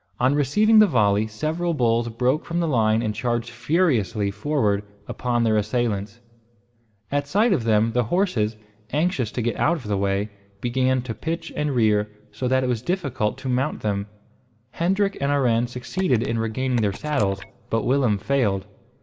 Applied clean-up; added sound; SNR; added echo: none; Telephone; 17 dB; reverberation time 1.1 s.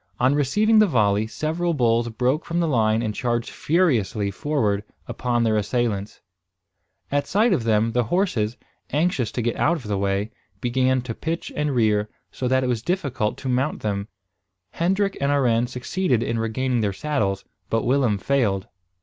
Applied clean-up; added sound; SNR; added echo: none; none; none; none.